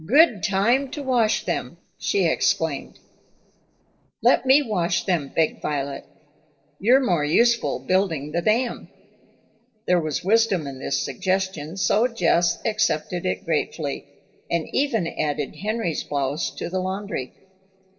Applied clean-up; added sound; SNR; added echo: neural separator model SepFormer DNS4.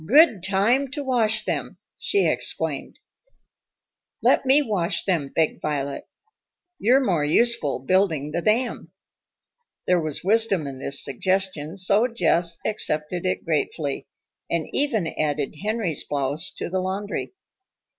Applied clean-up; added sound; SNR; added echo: none; none; none; none.